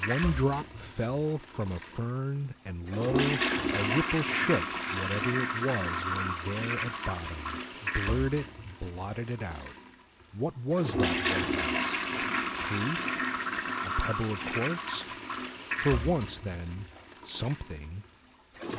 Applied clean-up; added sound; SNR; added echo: none; Toilet flush; 1 dB; none.